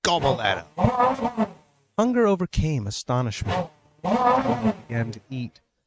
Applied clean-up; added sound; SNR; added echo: neural mask model RNNoise.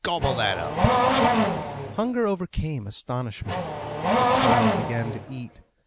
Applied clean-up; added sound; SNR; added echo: none; Race car, auto racing / Accelerating, revving, vroom; -4 dB; none.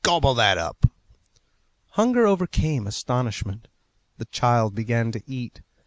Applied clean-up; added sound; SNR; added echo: none; none; none; none.